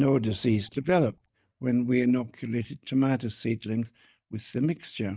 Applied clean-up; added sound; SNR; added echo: neural mask model DeepFilterNet 3.